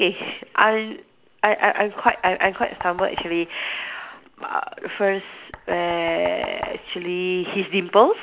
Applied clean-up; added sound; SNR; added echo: none; Knock; 16 dB; none.